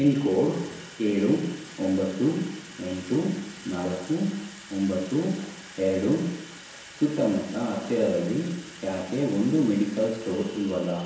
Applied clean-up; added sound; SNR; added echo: none; Sink (filling or washing) / Water tap, faucet; 18 dB; reverberation time 1.0 s.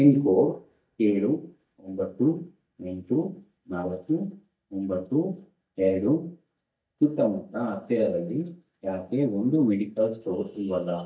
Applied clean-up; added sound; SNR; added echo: neural mask model DeepFilterNet 3.